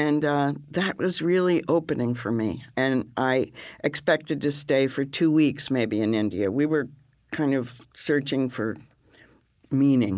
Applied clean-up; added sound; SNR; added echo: neural mask model Resemble Enhance denoiser.